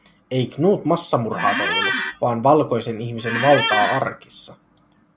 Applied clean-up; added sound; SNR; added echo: none; Squeak; 1 dB; none.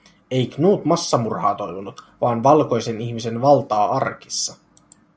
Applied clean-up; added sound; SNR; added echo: none; none; none; none.